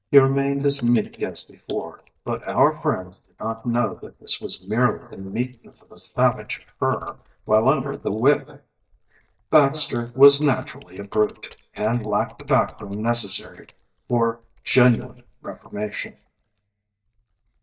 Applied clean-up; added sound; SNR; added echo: neural mask model DeepFilterNet 3.